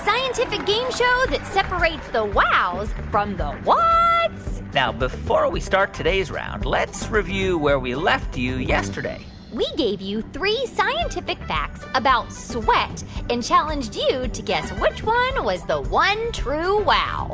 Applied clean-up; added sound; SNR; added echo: none; Car; 17 dB; none.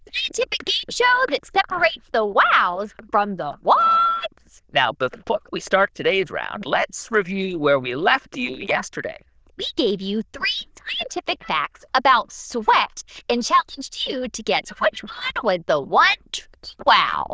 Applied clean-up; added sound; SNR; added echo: neural diffusion model UNIVERSE++.